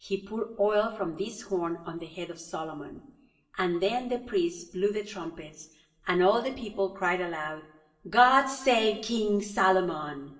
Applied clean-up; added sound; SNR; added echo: none; none; none; reverberation time 0.6 s.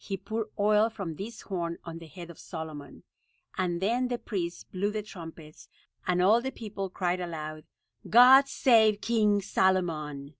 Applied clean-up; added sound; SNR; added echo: none; none; none; none.